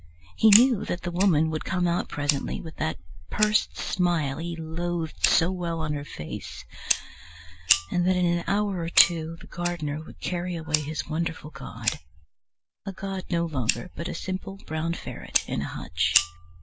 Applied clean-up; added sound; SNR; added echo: none; Fire; 7 dB; none.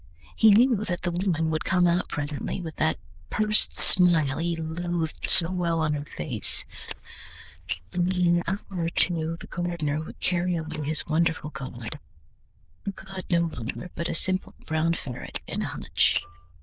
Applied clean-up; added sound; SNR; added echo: neural diffusion model UNIVERSE++.